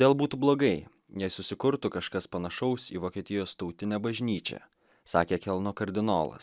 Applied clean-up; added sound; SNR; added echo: none; none; none; none.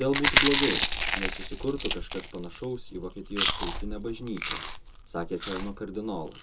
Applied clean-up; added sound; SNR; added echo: none; Chewing, mastication; -2 dB; reverberation time 0.2 s.